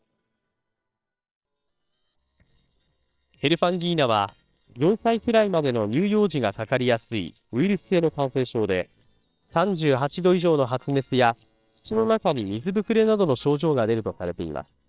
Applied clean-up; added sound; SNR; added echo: neural separator model SepFormer WHAMR!.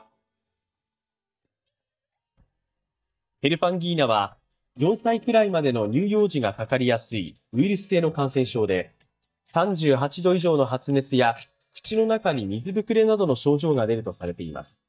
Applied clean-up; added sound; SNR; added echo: neural mask model DeepFilterNet 3.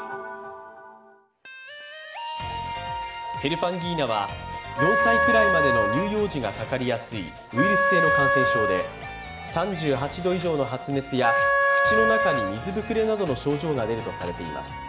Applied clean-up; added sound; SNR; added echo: none; Wind instrument, woodwind instrument; -3 dB; reverberation time 3.0 s.